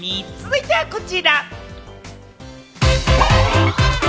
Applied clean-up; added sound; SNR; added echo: none; none; none; none.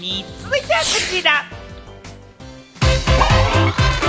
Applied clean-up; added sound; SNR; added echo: none; Fireworks; 12 dB; none.